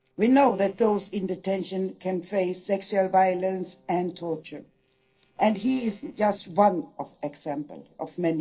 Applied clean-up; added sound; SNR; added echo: neural separator model SepFormer DNS4.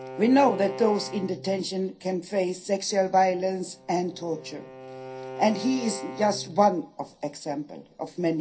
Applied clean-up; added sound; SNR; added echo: none; Bowed string instrument; 15 dB; reverberation time 0.3 s.